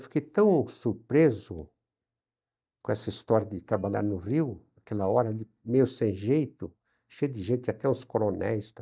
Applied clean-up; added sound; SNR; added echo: neural mask model DeepFilterNet 3.